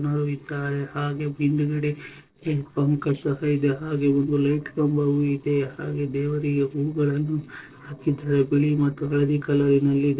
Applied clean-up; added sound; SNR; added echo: neural separator model SepFormer DNS4.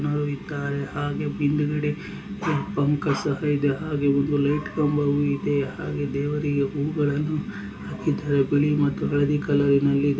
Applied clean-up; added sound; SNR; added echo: none; Bark; 12 dB; reverberation time 0.2 s.